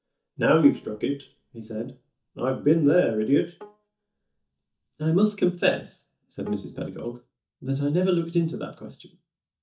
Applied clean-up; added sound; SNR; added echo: neural mask model DeepFilterNet 3.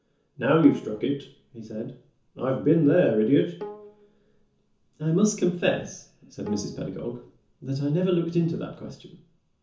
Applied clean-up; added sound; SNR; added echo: none; Bowed string instrument; 20 dB; reverberation time 0.9 s.